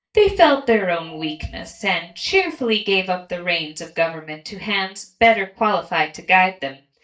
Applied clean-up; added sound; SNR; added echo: neural mask model DeepFilterNet 3.